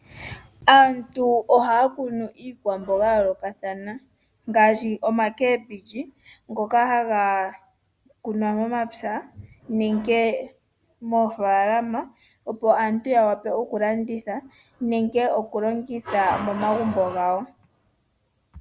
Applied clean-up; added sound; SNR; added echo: none; none; none; none.